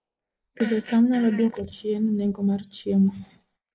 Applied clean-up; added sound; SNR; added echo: neural mask model Resemble Enhance denoiser.